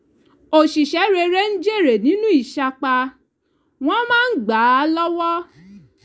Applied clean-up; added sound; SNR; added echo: none; none; none; none.